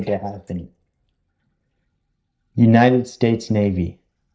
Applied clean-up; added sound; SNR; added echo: neural mask model DeepFilterNet 3.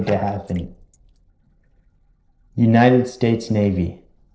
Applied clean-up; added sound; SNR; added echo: neural separator model SepFormer DNS4.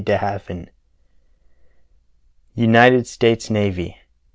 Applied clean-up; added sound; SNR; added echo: none; none; none; none.